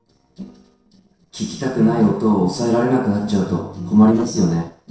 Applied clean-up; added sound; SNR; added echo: neural separator model SepFormer DNS4.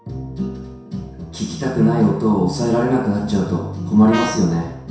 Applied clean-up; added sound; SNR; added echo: none; Brass instrument; 10 dB; reverberation time 0.7 s.